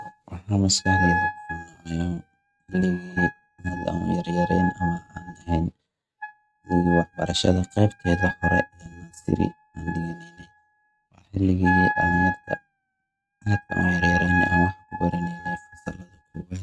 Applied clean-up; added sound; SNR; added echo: neural mask model RNNoise.